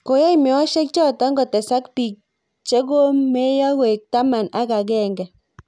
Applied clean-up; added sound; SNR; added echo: none; none; none; none.